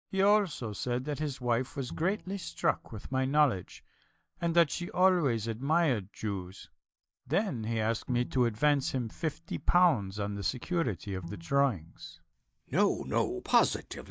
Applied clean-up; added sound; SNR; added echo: neural mask model DeepFilterNet 3.